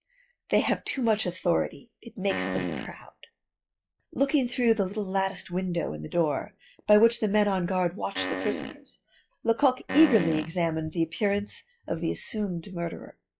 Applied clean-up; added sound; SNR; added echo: classical method log-MMSE.